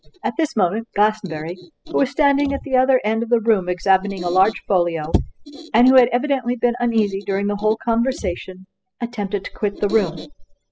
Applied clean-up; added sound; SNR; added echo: classical method spectral subtraction.